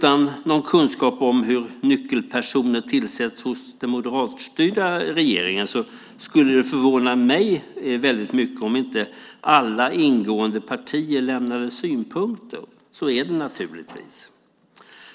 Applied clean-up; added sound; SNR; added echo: none; none; none; none.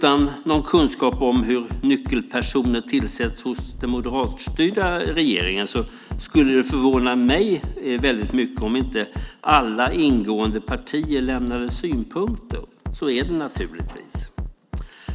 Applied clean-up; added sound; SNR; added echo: none; Bass drum; 10 dB; none.